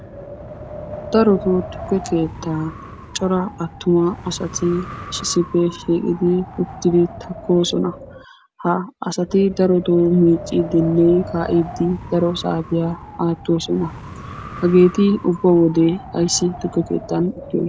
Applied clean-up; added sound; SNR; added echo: none; Wind; 15 dB; none.